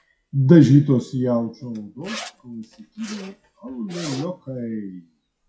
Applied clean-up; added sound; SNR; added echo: classical method WPE with log-MMSE.